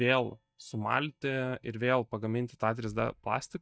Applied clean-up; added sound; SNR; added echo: neural mask model DeepFilterNet 3.